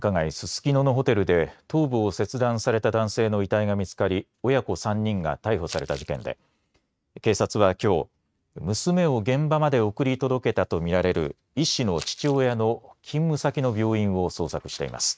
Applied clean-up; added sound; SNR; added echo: neural mask model RNNoise.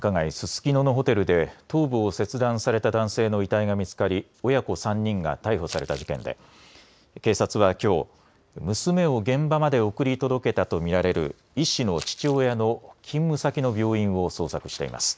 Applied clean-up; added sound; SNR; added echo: none; Crumpling, crinkling; 18 dB; none.